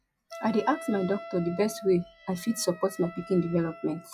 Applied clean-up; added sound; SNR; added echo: classical method log-MMSE.